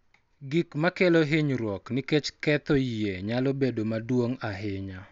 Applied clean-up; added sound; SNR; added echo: none; none; none; none.